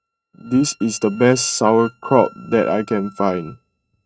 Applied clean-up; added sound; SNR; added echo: neural mask model RNNoise.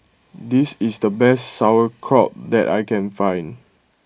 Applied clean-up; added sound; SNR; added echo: neural mask model Resemble Enhance denoiser.